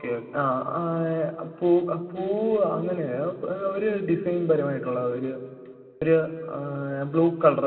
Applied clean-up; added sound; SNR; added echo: none; none; none; reverberation time 2.3 s.